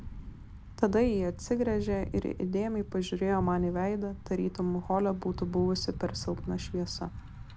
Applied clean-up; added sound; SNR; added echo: none; Thunder / Bicycle; 10 dB; none.